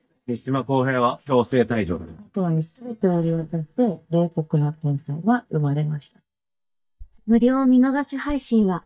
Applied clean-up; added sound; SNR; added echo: neural mask model DeepFilterNet 3.